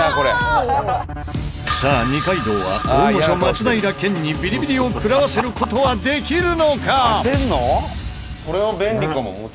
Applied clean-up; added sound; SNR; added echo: none; Bowed string instrument; 17 dB; none.